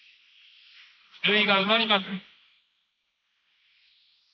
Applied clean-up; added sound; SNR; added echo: neural mask model Resemble Enhance denoiser.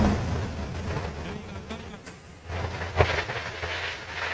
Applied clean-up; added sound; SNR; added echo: neural mask model RNNoise.